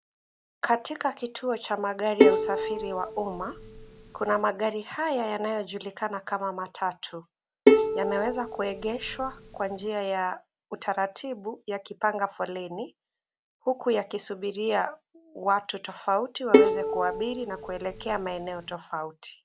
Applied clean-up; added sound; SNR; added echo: none; Bowed string instrument; -5 dB; none.